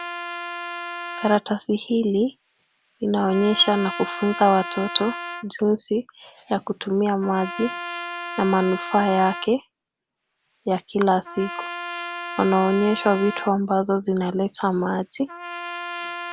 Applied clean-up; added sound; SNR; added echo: none; Trumpet; 11 dB; none.